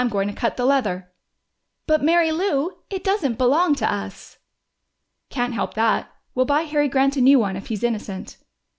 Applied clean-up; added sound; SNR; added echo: none; none; none; none.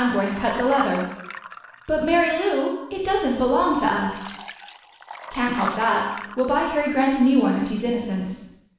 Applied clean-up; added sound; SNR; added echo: none; Liquid; 15 dB; reverberation time 0.9 s.